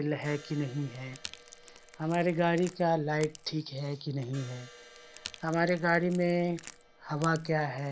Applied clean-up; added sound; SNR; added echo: none; Crash cymbal + Crack / Crackle; 19 dB; none.